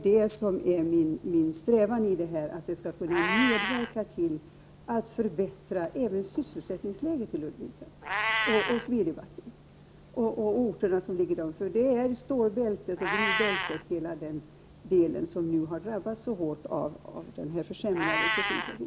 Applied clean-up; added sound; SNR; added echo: none; Meow; 7 dB; none.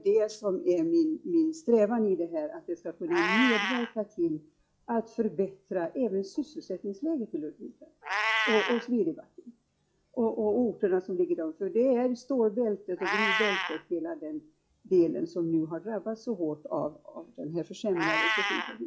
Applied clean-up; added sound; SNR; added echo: classical method log-MMSE.